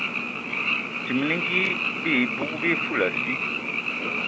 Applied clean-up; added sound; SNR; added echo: none; Frog; -1 dB; none.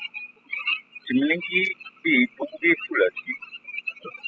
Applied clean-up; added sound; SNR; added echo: classical method spectral subtraction.